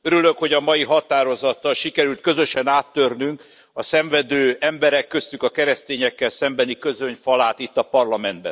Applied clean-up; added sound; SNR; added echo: none; none; none; none.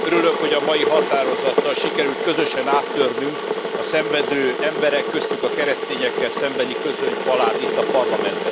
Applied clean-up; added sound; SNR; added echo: none; Boiling / Water; 1 dB; none.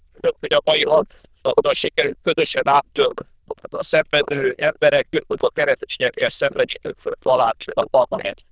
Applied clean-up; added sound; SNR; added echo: neural diffusion model UNIVERSE++.